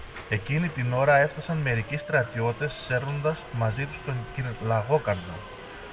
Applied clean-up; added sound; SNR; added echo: none; Subway, metro, underground; 14 dB; reverberation time 0.9 s.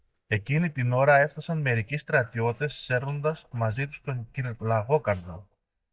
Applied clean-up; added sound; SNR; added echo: neural mask model DeepFilterNet 3.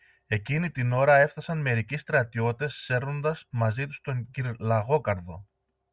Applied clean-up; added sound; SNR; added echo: none; none; none; none.